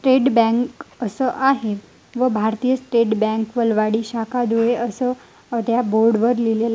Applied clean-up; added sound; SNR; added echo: none; none; none; none.